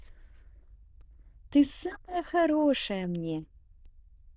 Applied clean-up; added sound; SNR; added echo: neural diffusion model UNIVERSE++.